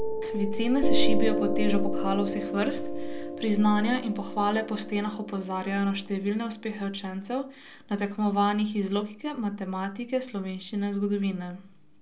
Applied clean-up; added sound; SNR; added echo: none; Piano; 0 dB; none.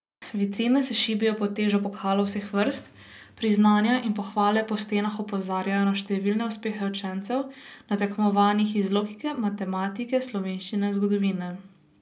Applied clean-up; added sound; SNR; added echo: none; none; none; none.